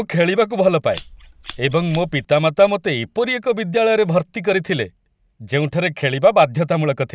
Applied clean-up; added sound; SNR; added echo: none; Scissors; 19 dB; none.